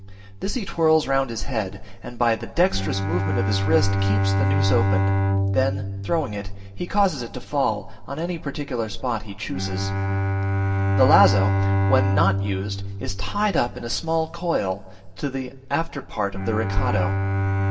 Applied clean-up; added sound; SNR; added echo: none; Bowed string instrument; 0 dB; reverberation time 1.2 s.